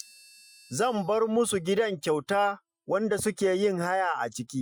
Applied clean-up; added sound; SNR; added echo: classical method Wiener filter.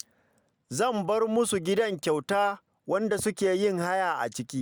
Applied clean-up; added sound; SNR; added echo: none; none; none; none.